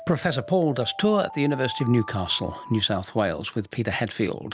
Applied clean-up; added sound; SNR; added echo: none; Alarm; 17 dB; none.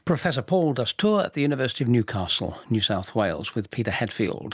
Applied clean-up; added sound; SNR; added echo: none; none; none; none.